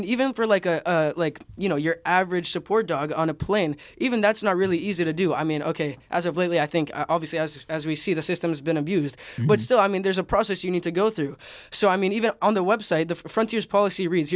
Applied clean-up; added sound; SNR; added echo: none; none; none; none.